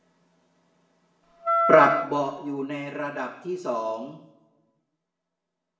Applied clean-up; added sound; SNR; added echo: none; Wind instrument, woodwind instrument; -2 dB; reverberation time 0.8 s.